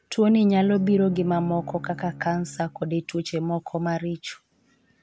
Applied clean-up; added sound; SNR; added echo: none; Bowed string instrument; 17 dB; none.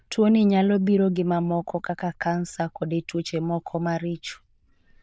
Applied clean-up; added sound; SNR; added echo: neural diffusion model UNIVERSE++.